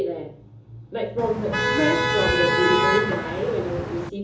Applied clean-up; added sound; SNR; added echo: none; Motor vehicle (road); -2 dB; reverberation time 1.2 s.